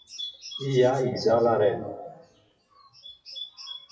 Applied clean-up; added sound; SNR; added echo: classical method WPE with log-MMSE.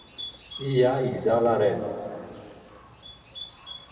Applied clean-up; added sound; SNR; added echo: none; Bird; 16 dB; reverberation time 2.4 s.